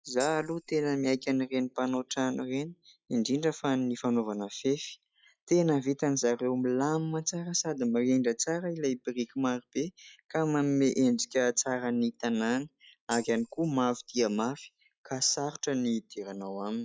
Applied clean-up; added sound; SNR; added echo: classical method log-MMSE.